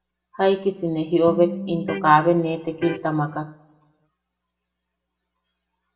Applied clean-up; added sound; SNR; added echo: none; Electric guitar; 9 dB; reverberation time 0.7 s.